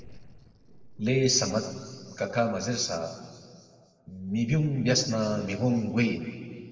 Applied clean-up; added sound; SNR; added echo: neural separator model SepFormer DNS4.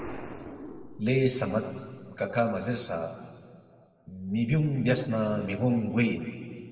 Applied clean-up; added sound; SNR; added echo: none; Explosion; 18 dB; reverberation time 2.2 s.